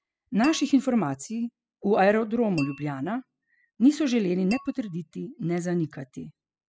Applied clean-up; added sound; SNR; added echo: classical method spectral subtraction.